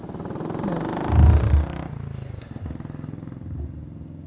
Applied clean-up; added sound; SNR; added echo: none; Motorcycle; 7 dB; reverberation time 0.2 s.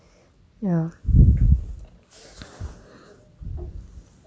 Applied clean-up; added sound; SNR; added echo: none; none; none; none.